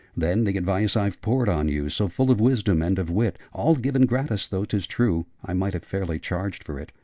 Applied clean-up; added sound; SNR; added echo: none; none; none; none.